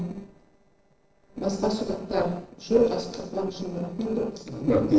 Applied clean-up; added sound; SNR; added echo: neural separator model SepFormer DNS4.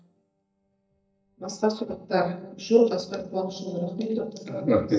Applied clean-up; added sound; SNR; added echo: neural mask model DeepFilterNet 3.